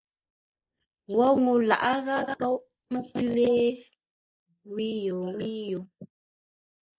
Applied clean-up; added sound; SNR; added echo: neural mask model Resemble Enhance denoiser.